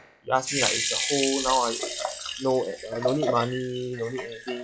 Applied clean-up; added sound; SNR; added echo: classical method log-MMSE.